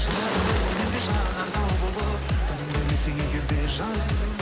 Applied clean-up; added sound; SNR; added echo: none; Bird; 8 dB; none.